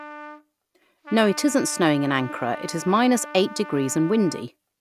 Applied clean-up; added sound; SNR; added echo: none; Trumpet; 16 dB; none.